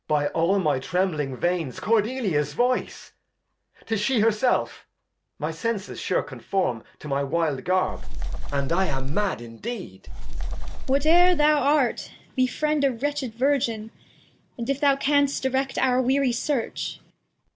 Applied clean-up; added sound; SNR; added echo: none; Wind; -5 dB; none.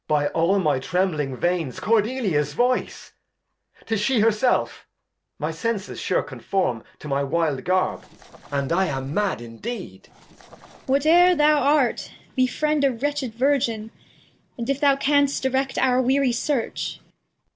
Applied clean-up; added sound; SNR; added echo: neural separator model SepFormer DNS4.